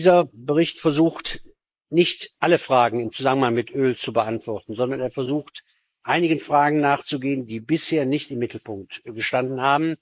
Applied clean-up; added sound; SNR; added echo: neural mask model Resemble Enhance denoiser.